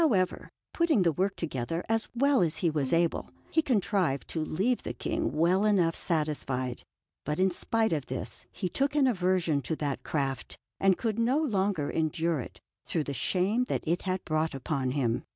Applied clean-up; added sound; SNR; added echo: none; Bowed string instrument; 17 dB; none.